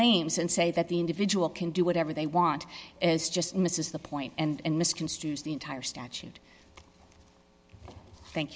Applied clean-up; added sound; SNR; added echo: none; none; none; none.